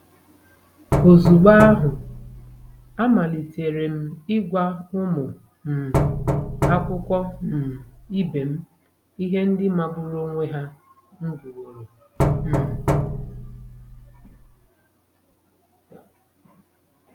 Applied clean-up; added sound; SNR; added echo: none; Knock; 2 dB; none.